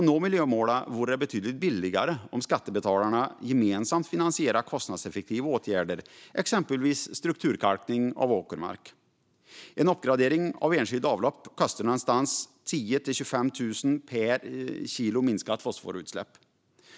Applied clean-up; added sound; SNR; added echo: none; none; none; none.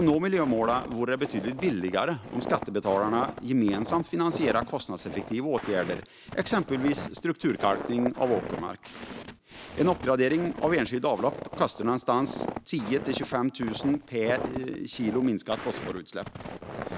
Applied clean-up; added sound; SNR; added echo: none; Walk, footsteps; 10 dB; none.